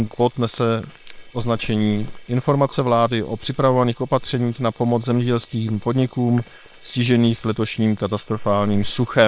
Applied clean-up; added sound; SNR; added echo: neural separator model SepFormer WHAM!.